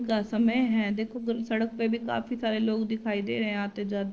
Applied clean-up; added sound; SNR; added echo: neural separator model SepFormer DNS4.